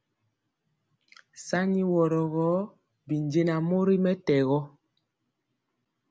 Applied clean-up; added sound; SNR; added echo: none; none; none; none.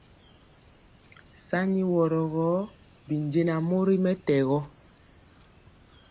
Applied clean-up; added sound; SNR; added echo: none; Chirp, tweet; 18 dB; none.